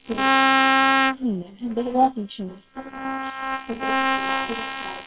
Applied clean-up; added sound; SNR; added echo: neural separator model SepFormer WHAMR!.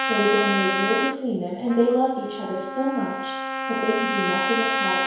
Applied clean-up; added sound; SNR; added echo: none; Trumpet; 1 dB; reverberation time 1.0 s.